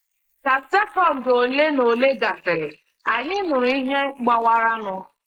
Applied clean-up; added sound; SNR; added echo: neural mask model Resemble Enhance denoiser.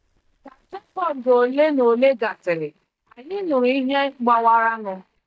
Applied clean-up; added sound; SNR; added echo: neural mask model DeepFilterNet 3.